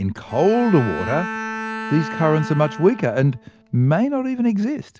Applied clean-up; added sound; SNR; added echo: none; Bowed string instrument; 12 dB; none.